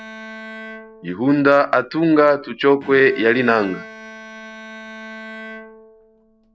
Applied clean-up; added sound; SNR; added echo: none; Bowed string instrument; 18 dB; none.